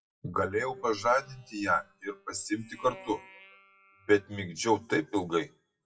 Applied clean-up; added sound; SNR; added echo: classical method WPE with log-MMSE.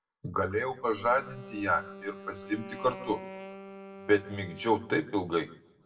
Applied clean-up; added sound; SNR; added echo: none; Wind instrument, woodwind instrument; 15 dB; reverberation time 0.6 s.